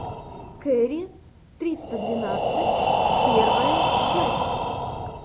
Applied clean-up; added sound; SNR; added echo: none; Breathing; -5 dB; none.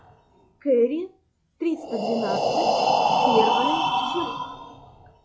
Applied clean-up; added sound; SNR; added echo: classical method log-MMSE.